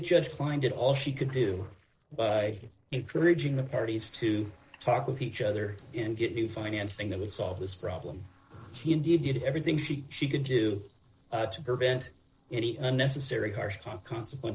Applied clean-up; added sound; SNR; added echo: neural separator model SepFormer DNS4.